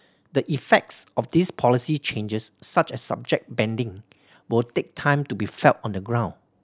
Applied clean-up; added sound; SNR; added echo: none; none; none; none.